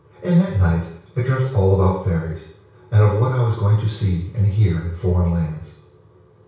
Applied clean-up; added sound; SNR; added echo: none; none; none; reverberation time 0.6 s.